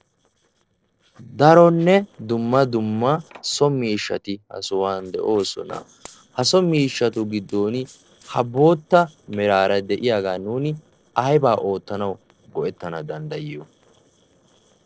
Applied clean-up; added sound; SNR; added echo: neural separator model SepFormer DNS4.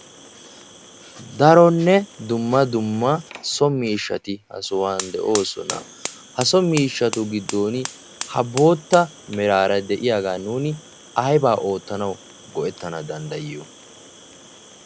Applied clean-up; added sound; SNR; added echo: none; Fire; 16 dB; none.